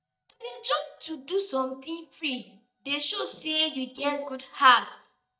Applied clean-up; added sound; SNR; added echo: neural mask model DeepFilterNet 3.